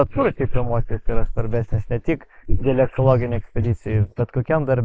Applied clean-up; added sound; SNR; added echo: neural mask model Resemble Enhance denoiser.